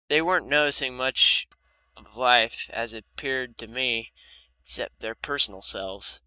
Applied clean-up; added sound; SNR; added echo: neural mask model DeepFilterNet 3.